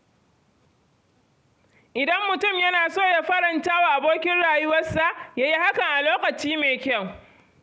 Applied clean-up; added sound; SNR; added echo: none; none; none; none.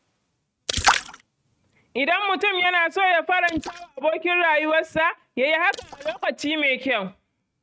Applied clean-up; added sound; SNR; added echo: neural mask model RNNoise.